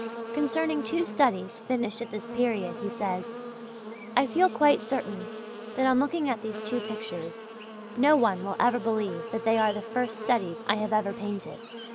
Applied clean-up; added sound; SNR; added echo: none; Buzz; 10 dB; none.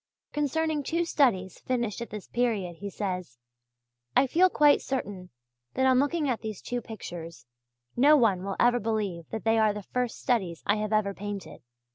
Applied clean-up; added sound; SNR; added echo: none; none; none; none.